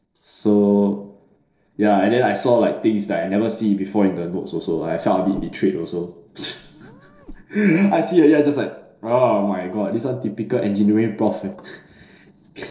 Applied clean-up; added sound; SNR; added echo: neural separator model SepFormer DNS4.